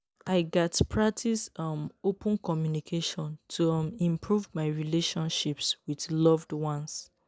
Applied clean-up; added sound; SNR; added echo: none; none; none; none.